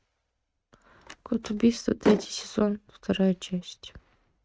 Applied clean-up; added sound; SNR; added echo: neural mask model RNNoise.